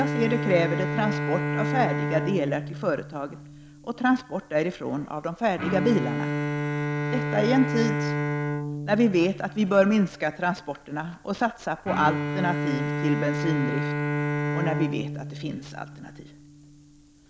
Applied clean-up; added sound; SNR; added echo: none; Bowed string instrument; 3 dB; none.